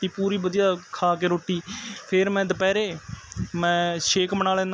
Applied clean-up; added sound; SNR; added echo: none; none; none; none.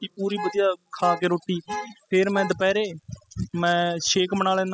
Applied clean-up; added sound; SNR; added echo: classical method spectral subtraction.